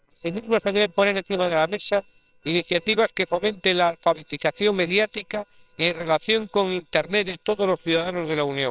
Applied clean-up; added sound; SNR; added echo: neural separator model SepFormer WHAMR!.